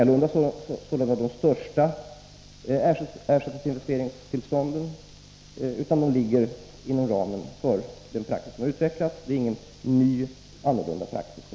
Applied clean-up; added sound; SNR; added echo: none; none; none; none.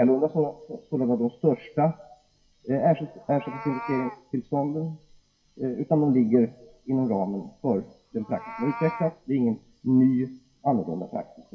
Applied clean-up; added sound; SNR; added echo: classical method WPE with log-MMSE.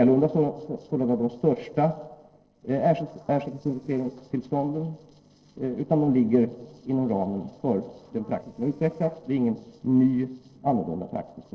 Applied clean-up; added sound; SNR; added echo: neural separator model SepFormer DNS4.